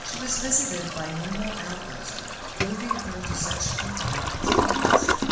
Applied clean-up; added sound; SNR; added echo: none; Toilet flush; -4 dB; reverberation time 1.1 s.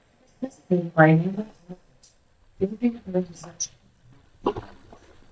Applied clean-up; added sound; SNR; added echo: neural mask model DeepFilterNet 3.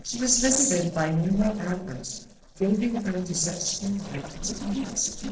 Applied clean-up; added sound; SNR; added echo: neural separator model SepFormer DNS4.